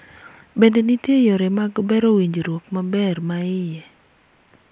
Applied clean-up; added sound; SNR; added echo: none; none; none; none.